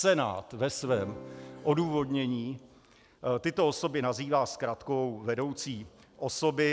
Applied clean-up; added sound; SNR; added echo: none; Acoustic guitar / Strum; 17 dB; none.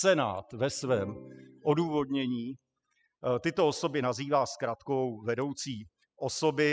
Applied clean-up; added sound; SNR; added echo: classical method spectral subtraction.